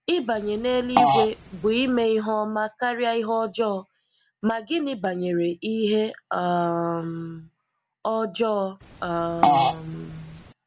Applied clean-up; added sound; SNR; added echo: none; Fart; -1 dB; none.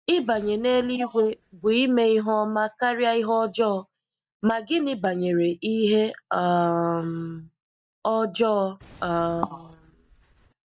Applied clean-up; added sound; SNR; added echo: neural mask model DeepFilterNet 3.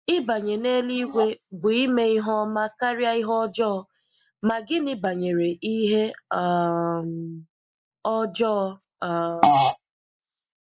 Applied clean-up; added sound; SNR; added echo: neural mask model Resemble Enhance denoiser.